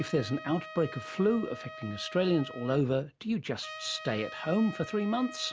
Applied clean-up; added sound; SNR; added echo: none; Trumpet; 14 dB; none.